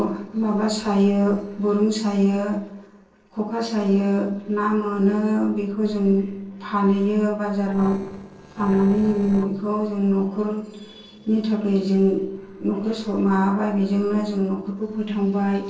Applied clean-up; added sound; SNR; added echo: neural separator model SepFormer DNS4.